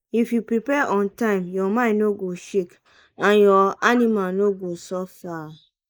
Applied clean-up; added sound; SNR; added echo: neural mask model Resemble Enhance denoiser.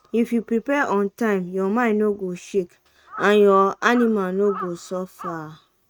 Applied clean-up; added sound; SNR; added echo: neural mask model RNNoise.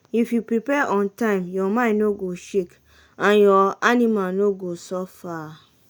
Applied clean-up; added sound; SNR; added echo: none; none; none; none.